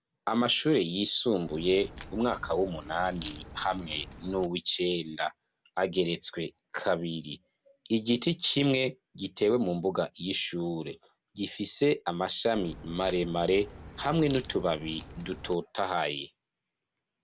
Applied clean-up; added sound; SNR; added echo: none; Crack; 12 dB; none.